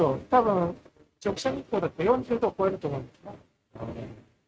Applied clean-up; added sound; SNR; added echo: neural mask model RNNoise.